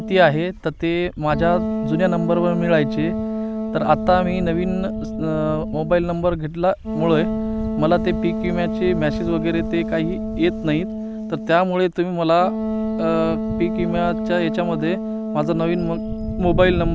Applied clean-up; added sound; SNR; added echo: none; Wind instrument, woodwind instrument; 5 dB; none.